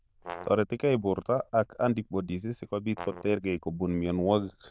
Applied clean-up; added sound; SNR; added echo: neural diffusion model UNIVERSE++.